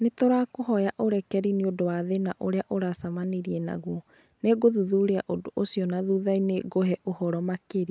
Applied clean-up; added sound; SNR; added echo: none; none; none; none.